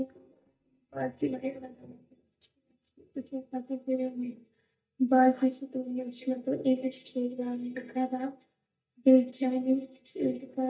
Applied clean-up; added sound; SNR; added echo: neural mask model DeepFilterNet 3.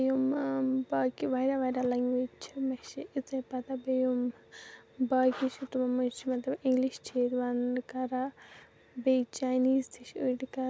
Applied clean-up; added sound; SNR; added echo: none; none; none; none.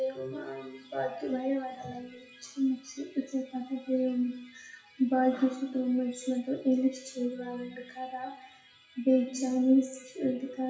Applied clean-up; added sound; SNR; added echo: classical method WPE with log-MMSE.